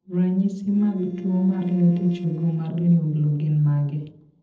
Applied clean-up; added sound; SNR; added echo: neural separator model SepFormer DNS4.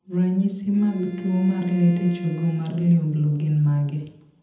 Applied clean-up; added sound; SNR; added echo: none; Bowed string instrument; 16 dB; reverberation time 0.8 s.